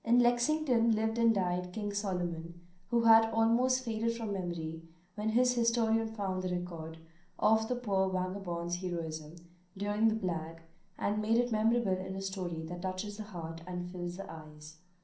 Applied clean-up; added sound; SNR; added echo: none; none; none; reverberation time 0.6 s.